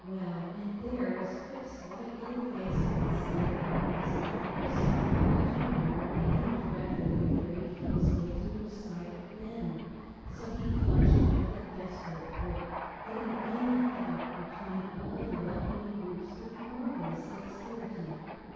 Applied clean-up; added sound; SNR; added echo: none; Thunder; -5 dB; reverberation time 2.0 s.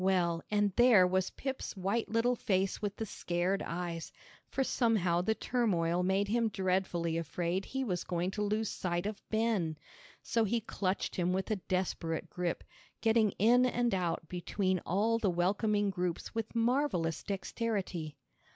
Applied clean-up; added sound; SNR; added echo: none; none; none; none.